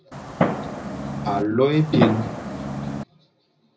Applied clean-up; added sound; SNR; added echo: none; Fireworks; 1 dB; reverberation time 0.4 s.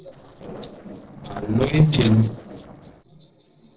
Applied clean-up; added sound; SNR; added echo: neural separator model SepFormer DNS4.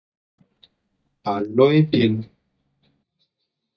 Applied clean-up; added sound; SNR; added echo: neural mask model DeepFilterNet 3.